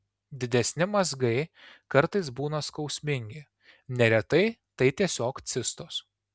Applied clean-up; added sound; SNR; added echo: none; none; none; none.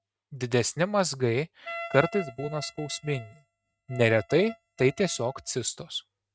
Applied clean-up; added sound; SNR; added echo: neural mask model RNNoise.